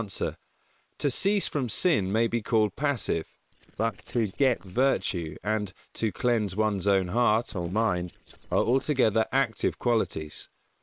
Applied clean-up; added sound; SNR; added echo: neural separator model SepFormer WHAM!.